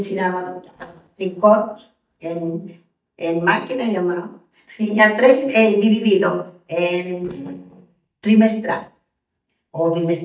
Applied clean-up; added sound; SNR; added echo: neural mask model DeepFilterNet 3.